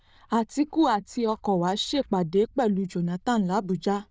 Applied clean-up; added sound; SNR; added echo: neural diffusion model UNIVERSE++.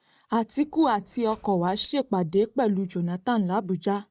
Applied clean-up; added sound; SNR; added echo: neural mask model DeepFilterNet 3.